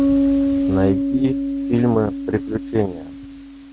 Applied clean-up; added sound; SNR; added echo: none; Bass guitar; -2 dB; none.